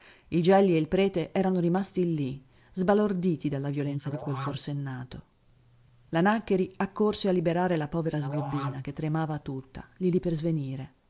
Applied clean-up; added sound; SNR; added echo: neural mask model Resemble Enhance denoiser.